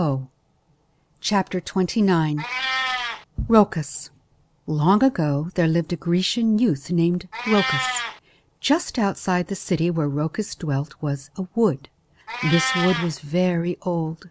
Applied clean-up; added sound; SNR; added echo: none; Meow; 10 dB; none.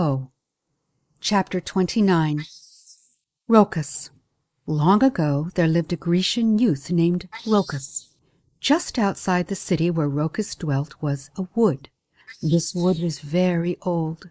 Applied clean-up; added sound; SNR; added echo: neural mask model Resemble Enhance denoiser.